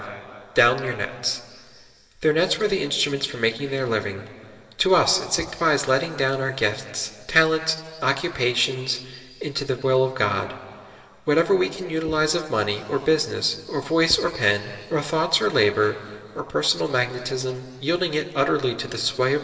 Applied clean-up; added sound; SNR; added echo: none; Writing; 17 dB; reverberation time 2.4 s.